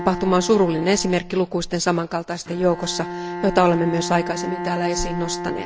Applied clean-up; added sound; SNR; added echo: none; Bowed string instrument; 9 dB; none.